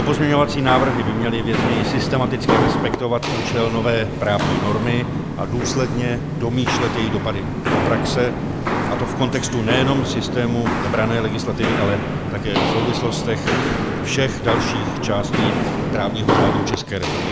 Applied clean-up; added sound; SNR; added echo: none; Walk, footsteps; -1 dB; none.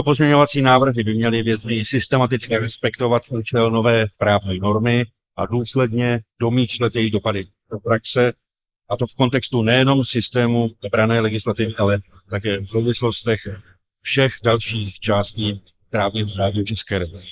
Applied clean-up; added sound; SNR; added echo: neural mask model Resemble Enhance denoiser.